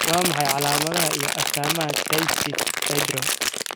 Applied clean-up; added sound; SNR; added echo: none; Crumpling, crinkling; -3 dB; none.